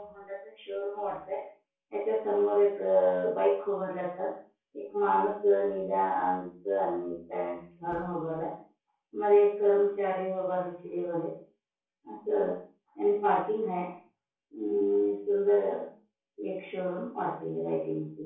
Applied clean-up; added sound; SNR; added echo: none; none; none; reverberation time 0.4 s.